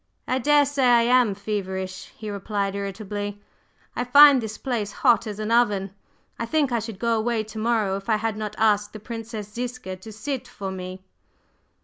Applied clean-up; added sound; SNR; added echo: none; none; none; none.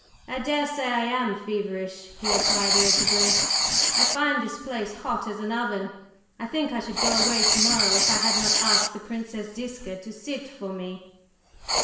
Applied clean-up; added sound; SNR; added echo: none; Writing; -3 dB; reverberation time 0.9 s.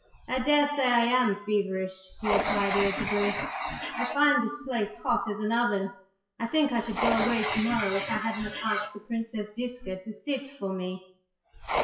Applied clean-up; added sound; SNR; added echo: classical method WPE with log-MMSE.